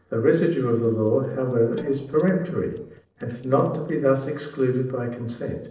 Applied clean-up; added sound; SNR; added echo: neural separator model SepFormer DNS4.